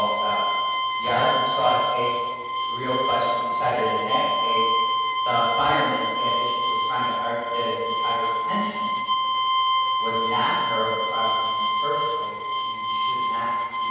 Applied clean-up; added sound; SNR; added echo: none; Bowed string instrument; -4 dB; reverberation time 1.2 s.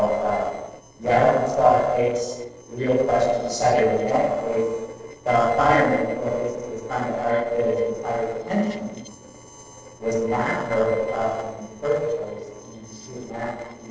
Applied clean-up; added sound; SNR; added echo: neural separator model SepFormer DNS4.